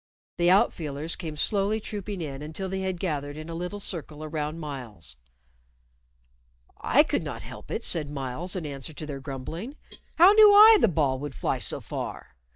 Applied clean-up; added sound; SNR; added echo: neural mask model DeepFilterNet 3.